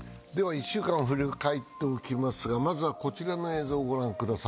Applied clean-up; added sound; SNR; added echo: none; none; none; none.